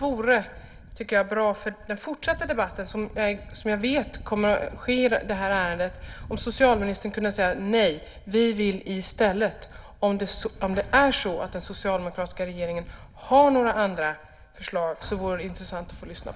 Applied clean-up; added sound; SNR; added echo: none; Wind / Bird; 17 dB; none.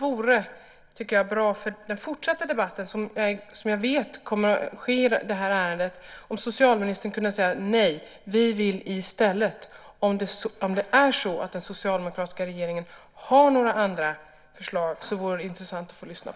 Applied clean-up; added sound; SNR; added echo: none; none; none; none.